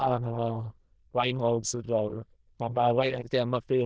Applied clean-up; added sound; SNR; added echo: neural diffusion model UNIVERSE++.